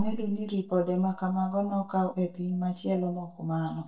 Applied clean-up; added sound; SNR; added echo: neural mask model DeepFilterNet 3.